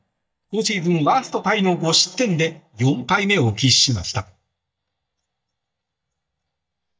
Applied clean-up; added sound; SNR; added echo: neural mask model DeepFilterNet 3.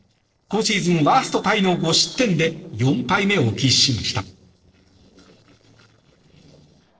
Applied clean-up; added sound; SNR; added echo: neural separator model SepFormer DNS4.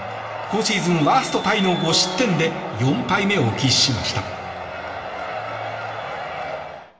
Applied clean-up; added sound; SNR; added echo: none; Keyboard (musical); 14 dB; reverberation time 1.1 s.